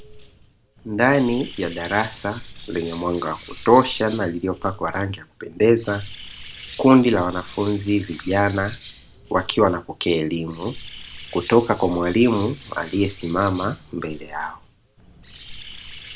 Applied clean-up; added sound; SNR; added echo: none; Bird; 17 dB; none.